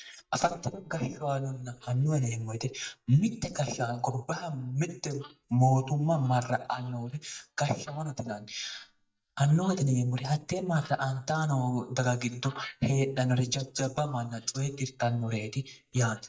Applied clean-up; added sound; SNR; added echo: neural mask model DeepFilterNet 3.